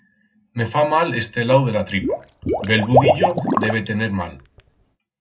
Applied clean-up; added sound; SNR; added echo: none; Liquid; 1 dB; reverberation time 0.2 s.